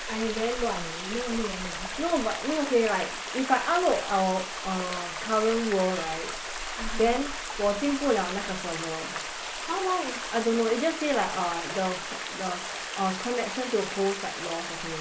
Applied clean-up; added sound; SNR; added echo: none; Stream; 6 dB; none.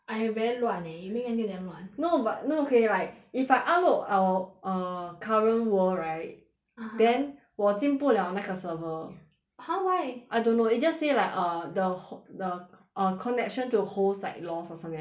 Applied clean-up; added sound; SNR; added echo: none; none; none; none.